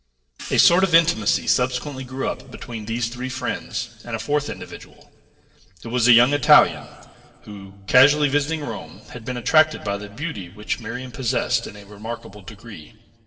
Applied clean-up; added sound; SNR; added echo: neural separator model SepFormer DNS4.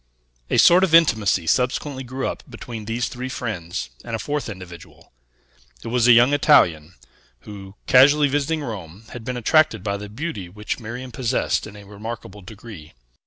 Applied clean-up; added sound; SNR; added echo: none; none; none; none.